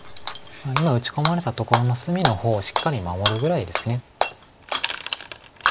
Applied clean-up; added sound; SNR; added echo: none; Shatter / Hammer; 4 dB; none.